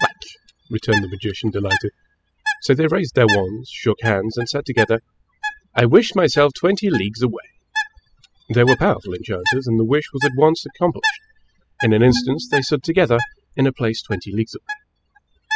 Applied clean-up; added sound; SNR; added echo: classical method spectral subtraction.